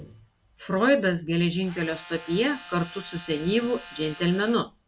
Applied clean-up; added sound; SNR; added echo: none; Tools; 16 dB; none.